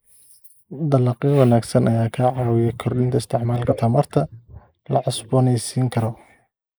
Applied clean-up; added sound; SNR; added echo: neural mask model Resemble Enhance denoiser.